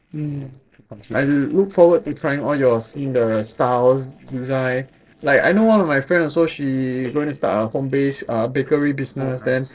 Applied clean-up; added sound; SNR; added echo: neural separator model SepFormer DNS4.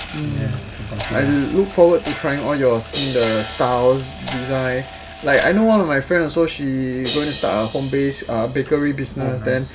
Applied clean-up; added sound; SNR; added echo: none; Crash cymbal + Clock; 14 dB; none.